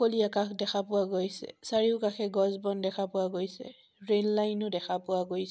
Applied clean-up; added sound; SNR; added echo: none; none; none; none.